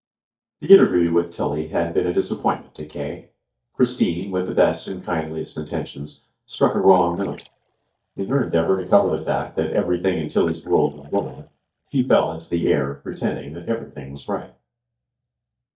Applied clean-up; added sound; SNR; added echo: neural mask model DeepFilterNet 3.